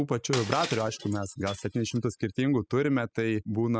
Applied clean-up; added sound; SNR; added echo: classical method spectral subtraction.